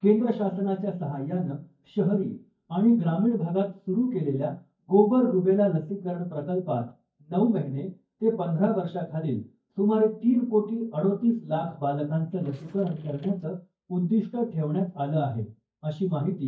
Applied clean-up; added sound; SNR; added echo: neural mask model DeepFilterNet 3.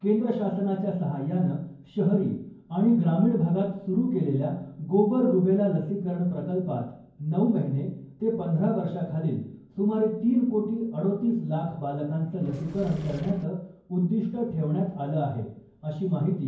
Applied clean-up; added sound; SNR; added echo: none; Engine / Mechanisms; 18 dB; reverberation time 0.9 s.